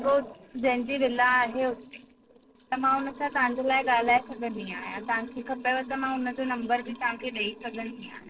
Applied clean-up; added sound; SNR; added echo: neural separator model SepFormer DNS4.